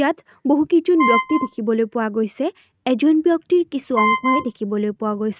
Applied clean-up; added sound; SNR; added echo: neural mask model RNNoise.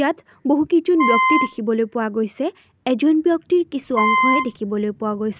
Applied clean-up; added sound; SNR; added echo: none; Wind instrument, woodwind instrument; -1 dB; none.